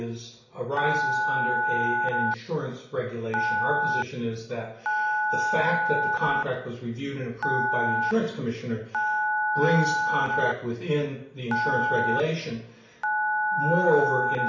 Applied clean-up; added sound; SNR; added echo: none; Telephone; -2 dB; reverberation time 0.6 s.